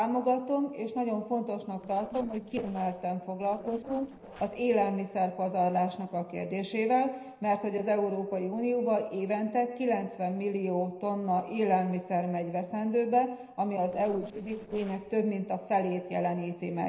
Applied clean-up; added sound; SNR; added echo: neural separator model SepFormer DNS4.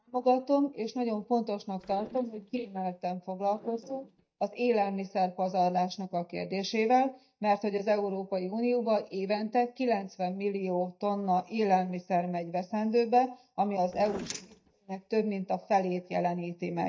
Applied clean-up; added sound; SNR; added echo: neural mask model DeepFilterNet 3.